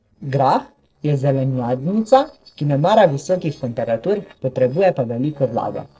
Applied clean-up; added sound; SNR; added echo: neural separator model SepFormer DNS4.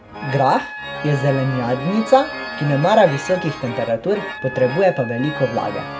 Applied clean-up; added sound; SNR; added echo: none; Wind instrument, woodwind instrument + Organ; 10 dB; none.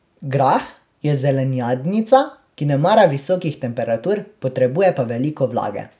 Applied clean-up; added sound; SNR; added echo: none; none; none; none.